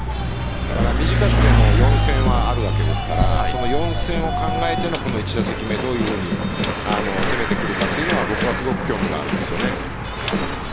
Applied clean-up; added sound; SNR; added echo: none; Mechanisms / Bicycle; -3 dB; none.